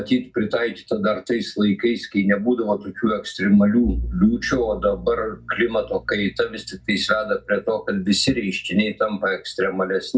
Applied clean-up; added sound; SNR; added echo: none; Bowed string instrument; 17 dB; reverberation time 0.4 s.